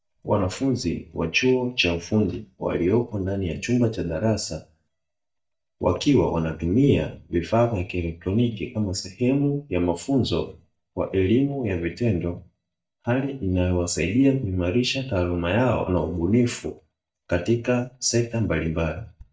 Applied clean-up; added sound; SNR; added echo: neural mask model DeepFilterNet 3.